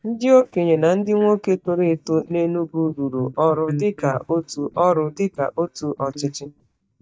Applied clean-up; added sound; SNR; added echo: neural mask model DeepFilterNet 3.